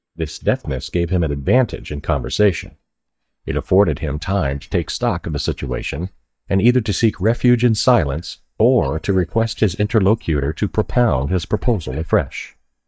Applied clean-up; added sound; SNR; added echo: neural mask model DeepFilterNet 3.